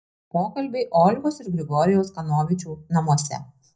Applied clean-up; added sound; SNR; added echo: none; none; none; reverberation time 0.4 s.